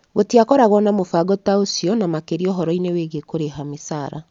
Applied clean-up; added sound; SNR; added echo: none; none; none; none.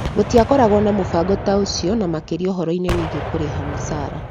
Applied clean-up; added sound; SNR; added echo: none; Gunshot, gunfire; 7 dB; none.